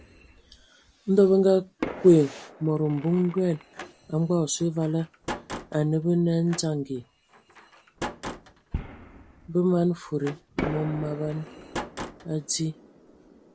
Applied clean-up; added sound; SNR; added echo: none; Fireworks + Slam; 13 dB; none.